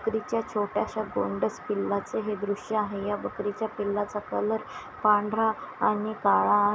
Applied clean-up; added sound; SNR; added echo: none; none; none; none.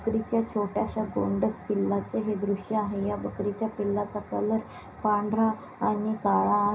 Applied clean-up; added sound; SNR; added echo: none; none; none; reverberation time 0.5 s.